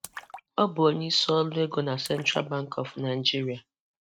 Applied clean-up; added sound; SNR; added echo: neural mask model RNNoise.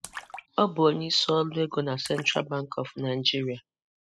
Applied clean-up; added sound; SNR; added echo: classical method spectral subtraction.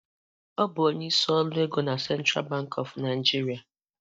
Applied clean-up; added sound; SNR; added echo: neural mask model DeepFilterNet 3.